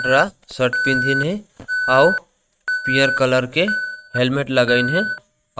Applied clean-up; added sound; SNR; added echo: neural mask model RNNoise.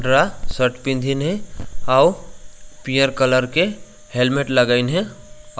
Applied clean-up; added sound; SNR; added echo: none; none; none; none.